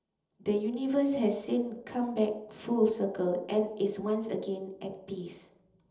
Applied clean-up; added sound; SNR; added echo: none; none; none; reverberation time 1.2 s.